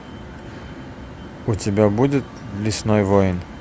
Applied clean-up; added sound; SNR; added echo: none; none; none; none.